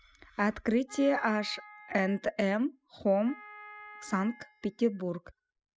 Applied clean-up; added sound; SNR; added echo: classical method spectral subtraction.